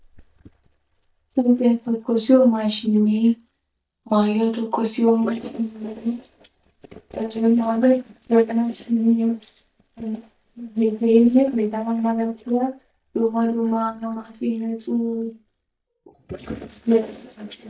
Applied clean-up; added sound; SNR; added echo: neural mask model DeepFilterNet 3.